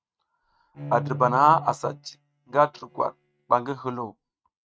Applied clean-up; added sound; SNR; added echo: neural mask model RNNoise.